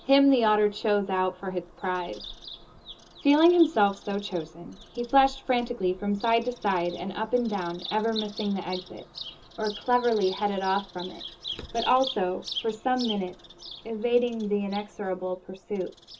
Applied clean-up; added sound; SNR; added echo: none; Bird vocalization, bird call, bird song; 16 dB; reverberation time 0.2 s.